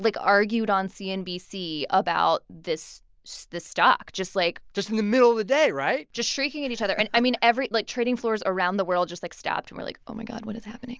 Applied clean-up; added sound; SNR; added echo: none; none; none; none.